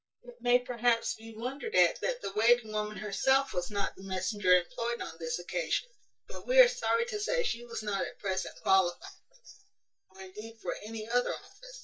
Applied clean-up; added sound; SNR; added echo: neural mask model DeepFilterNet 3.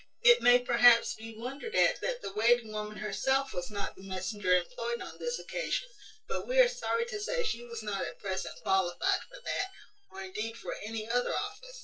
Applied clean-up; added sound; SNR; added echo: neural separator model SepFormer DNS4.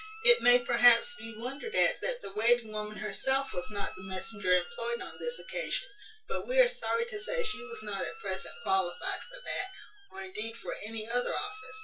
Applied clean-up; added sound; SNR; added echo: none; Squeak; 18 dB; reverberation time 0.2 s.